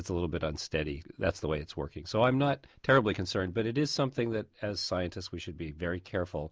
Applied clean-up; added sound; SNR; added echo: none; none; none; none.